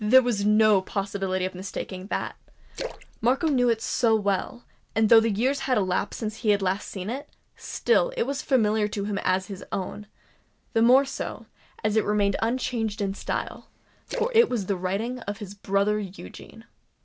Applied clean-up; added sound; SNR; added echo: none; Splash, splatter; 15 dB; none.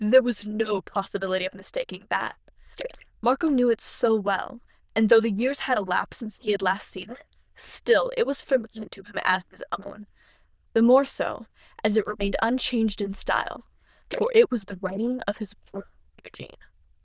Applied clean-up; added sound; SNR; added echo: neural diffusion model UNIVERSE++.